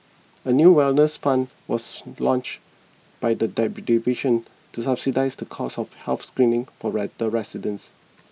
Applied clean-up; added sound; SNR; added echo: none; none; none; none.